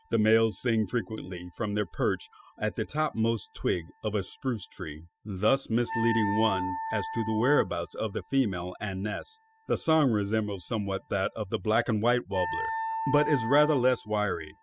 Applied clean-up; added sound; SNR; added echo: classical method spectral subtraction.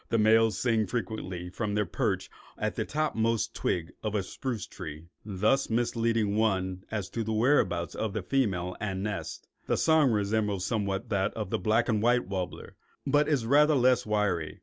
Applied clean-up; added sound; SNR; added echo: none; none; none; none.